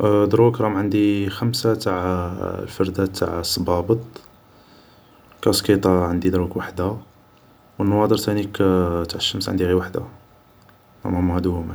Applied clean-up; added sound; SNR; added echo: none; none; none; none.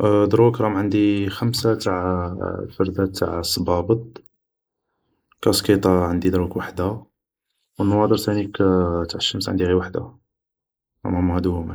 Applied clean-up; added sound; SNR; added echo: neural mask model Resemble Enhance denoiser.